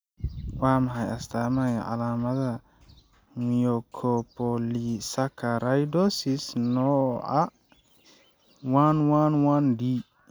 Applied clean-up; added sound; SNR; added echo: none; none; none; none.